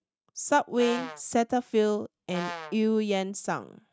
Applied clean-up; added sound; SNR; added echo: neural mask model RNNoise.